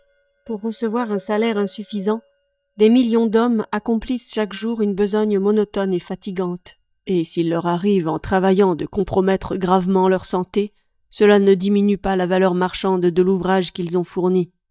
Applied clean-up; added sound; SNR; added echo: neural mask model DeepFilterNet 3.